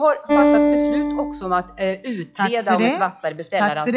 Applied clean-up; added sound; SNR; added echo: classical method log-MMSE.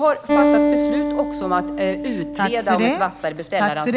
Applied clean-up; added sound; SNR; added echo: none; Acoustic guitar; 1 dB; none.